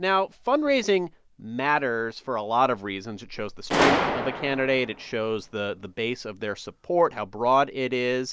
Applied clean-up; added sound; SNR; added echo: none; Gunshot, gunfire; 7 dB; none.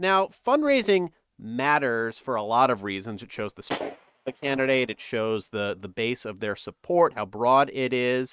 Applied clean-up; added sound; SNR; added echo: neural mask model RNNoise.